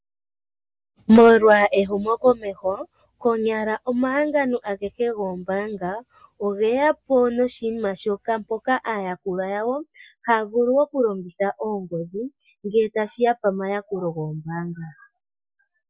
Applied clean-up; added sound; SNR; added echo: none; none; none; none.